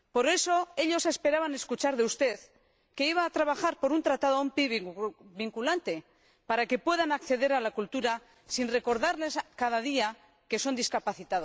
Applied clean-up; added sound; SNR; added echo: none; none; none; none.